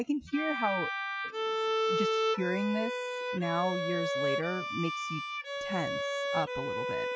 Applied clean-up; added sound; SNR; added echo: classical method Wiener filter.